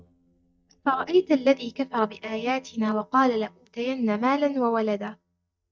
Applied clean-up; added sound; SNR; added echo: neural mask model DeepFilterNet 3.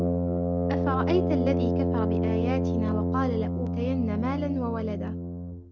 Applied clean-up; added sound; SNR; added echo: none; Brass instrument; -5 dB; none.